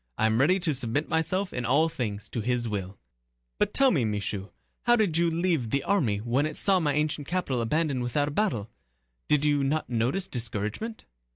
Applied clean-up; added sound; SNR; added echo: none; none; none; none.